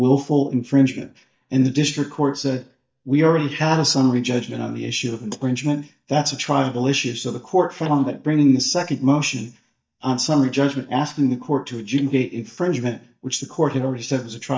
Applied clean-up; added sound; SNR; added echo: neural mask model DeepFilterNet 3.